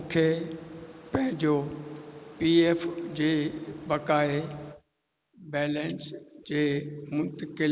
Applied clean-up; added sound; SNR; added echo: none; none; none; none.